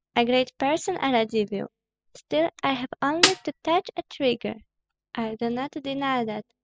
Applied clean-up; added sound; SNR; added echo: classical method spectral subtraction.